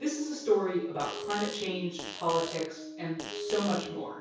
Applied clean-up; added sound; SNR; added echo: none; Fart; 10 dB; reverberation time 0.6 s.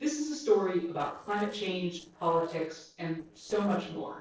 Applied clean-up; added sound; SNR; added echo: neural separator model SepFormer DNS4.